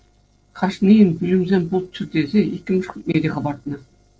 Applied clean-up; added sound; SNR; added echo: neural separator model SepFormer DNS4.